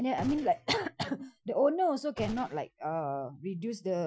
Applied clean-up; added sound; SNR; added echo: classical method Wiener filter.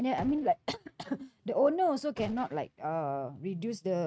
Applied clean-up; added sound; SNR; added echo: neural mask model RNNoise.